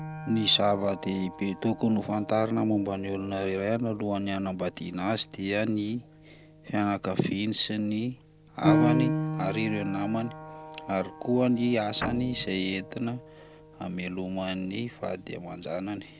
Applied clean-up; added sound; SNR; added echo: none; Guitar + Piano; 6 dB; none.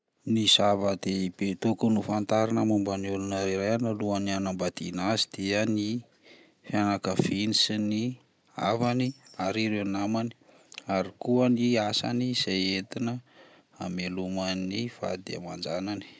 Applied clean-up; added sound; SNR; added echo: none; none; none; none.